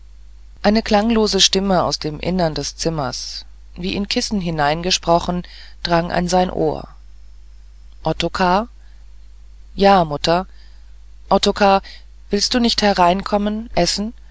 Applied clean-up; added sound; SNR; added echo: none; none; none; none.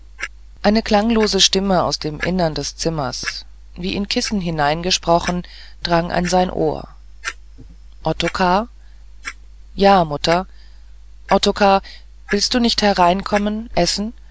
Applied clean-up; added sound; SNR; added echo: none; Clock; 18 dB; none.